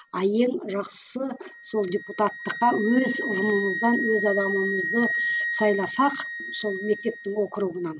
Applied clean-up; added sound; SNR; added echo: none; Wind instrument, woodwind instrument; 6 dB; none.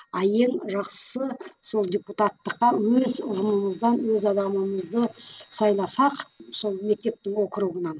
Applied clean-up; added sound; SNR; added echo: neural separator model SepFormer DNS4.